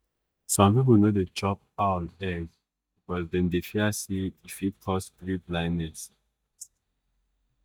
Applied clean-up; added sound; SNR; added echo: neural mask model DeepFilterNet 3.